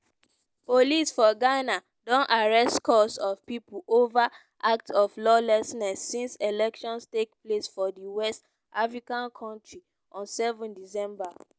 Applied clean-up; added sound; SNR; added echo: none; none; none; none.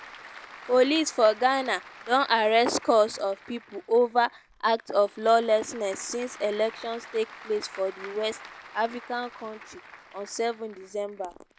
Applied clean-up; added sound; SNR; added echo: none; Applause / Crowd; 20 dB; none.